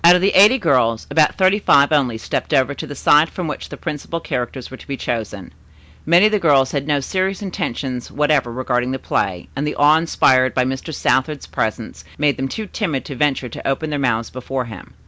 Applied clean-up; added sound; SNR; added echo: none; none; none; none.